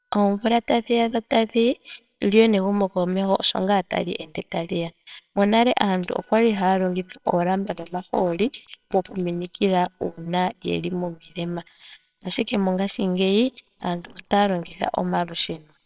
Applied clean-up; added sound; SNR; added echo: neural separator model SepFormer WHAMR!.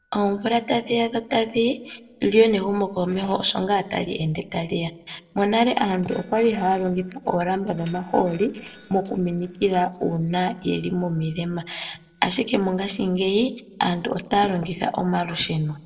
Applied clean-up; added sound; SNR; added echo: neural separator model SepFormer DNS4.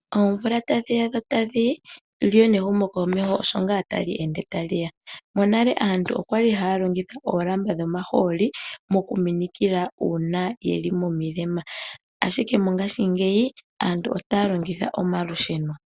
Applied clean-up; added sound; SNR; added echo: none; none; none; none.